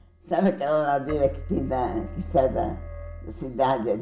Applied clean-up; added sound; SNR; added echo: none; Keyboard (musical); 12 dB; reverberation time 1.6 s.